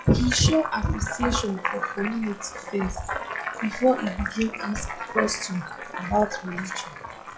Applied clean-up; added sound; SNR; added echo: classical method log-MMSE.